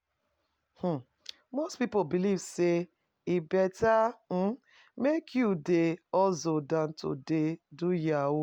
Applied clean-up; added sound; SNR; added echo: none; none; none; none.